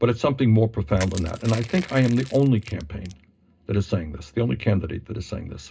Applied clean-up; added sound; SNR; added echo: none; Crushing; 18 dB; reverberation time 0.2 s.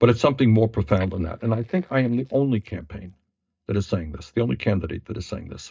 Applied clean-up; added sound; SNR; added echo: neural mask model DeepFilterNet 3.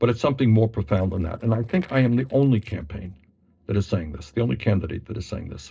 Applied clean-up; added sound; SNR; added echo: neural separator model SepFormer DNS4.